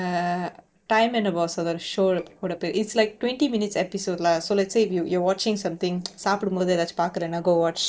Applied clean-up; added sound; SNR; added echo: neural separator model SepFormer DNS4.